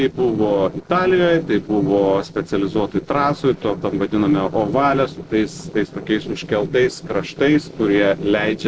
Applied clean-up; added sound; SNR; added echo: neural separator model SepFormer DNS4.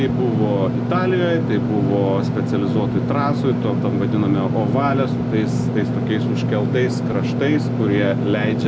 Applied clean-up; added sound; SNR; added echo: none; Engine / Mechanisms; -2 dB; none.